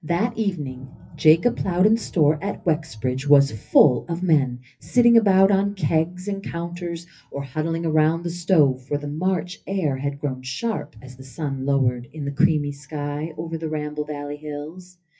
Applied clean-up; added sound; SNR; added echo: classical method WPE with log-MMSE.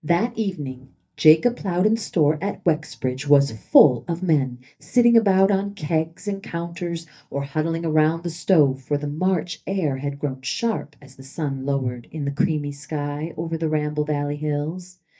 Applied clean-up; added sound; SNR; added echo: neural mask model DeepFilterNet 3.